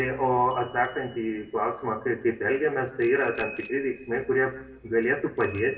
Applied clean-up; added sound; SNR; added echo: none; Bicycle bell; 14 dB; reverberation time 0.7 s.